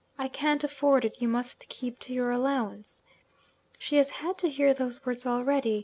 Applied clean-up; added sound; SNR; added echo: none; none; none; none.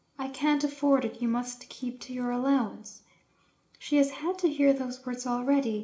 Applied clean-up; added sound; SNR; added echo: none; none; none; reverberation time 0.4 s.